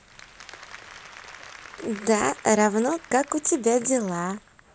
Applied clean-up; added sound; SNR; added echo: none; Applause; 20 dB; none.